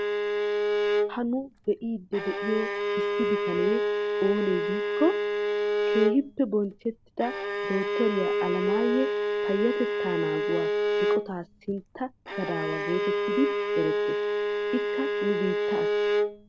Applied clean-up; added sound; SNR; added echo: none; Bowed string instrument; -3 dB; none.